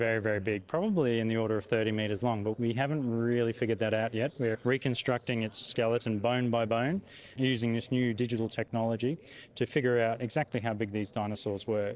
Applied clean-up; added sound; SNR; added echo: neural separator model SepFormer DNS4.